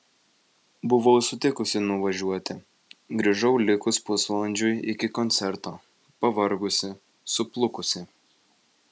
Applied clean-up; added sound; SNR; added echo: none; none; none; none.